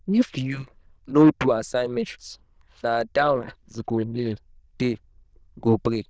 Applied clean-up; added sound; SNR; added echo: neural diffusion model UNIVERSE++.